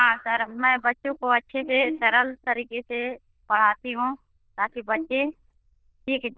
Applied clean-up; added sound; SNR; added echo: neural diffusion model UNIVERSE++.